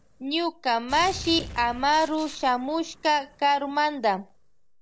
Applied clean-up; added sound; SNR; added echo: none; Gunshot, gunfire; 18 dB; none.